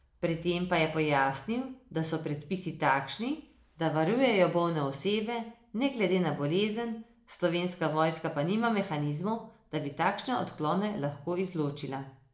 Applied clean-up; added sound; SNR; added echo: none; none; none; none.